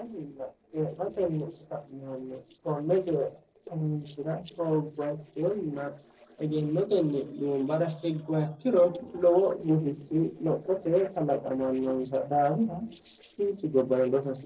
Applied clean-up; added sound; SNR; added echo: neural separator model SepFormer DNS4.